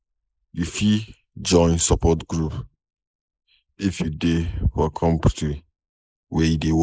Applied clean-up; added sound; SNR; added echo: neural mask model Resemble Enhance denoiser.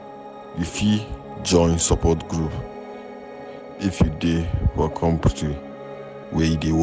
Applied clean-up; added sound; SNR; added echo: none; Piano; 14 dB; none.